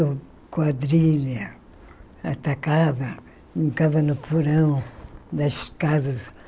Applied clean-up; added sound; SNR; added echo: none; none; none; none.